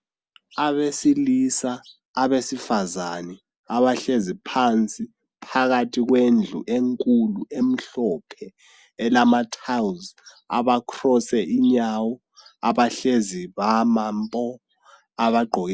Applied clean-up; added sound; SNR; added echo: none; none; none; none.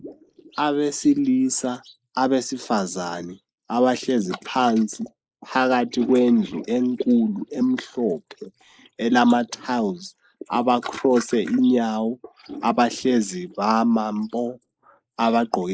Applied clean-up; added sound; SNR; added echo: neural mask model Resemble Enhance denoiser.